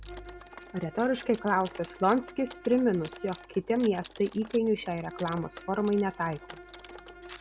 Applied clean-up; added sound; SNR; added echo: none; Bowed string instrument + Typing; 17 dB; none.